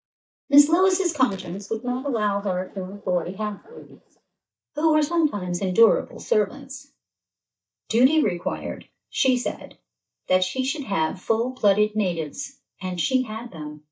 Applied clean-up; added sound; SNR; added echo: neural mask model DeepFilterNet 3.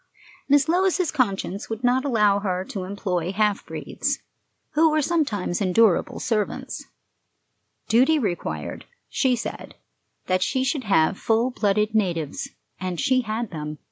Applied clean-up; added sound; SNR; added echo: none; none; none; none.